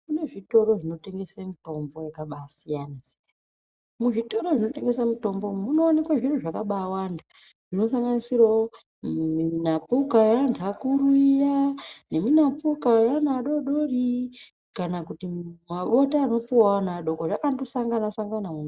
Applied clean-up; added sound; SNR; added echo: none; none; none; none.